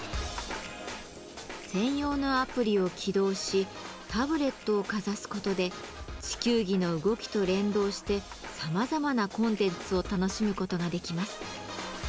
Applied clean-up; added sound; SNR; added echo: none; none; none; none.